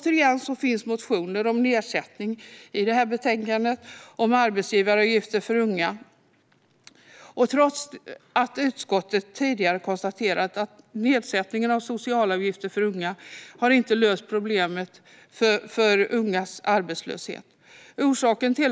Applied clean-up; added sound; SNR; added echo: none; none; none; none.